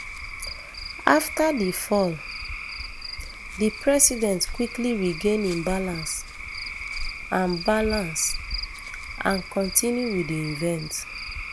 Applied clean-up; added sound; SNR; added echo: none; Cricket / Frog; 9 dB; none.